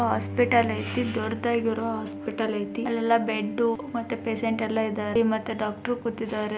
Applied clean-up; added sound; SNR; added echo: none; Bowed string instrument; 11 dB; none.